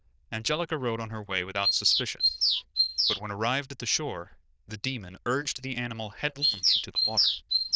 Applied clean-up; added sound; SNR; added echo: neural diffusion model UNIVERSE++.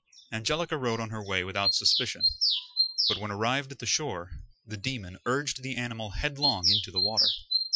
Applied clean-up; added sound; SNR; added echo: classical method Wiener filter.